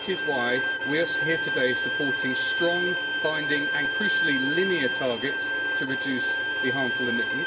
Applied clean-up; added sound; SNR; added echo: none; Bowed string instrument; -3 dB; reverberation time 1.9 s.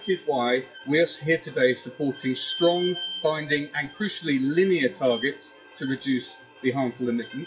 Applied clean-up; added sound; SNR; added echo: classical method WPE with log-MMSE.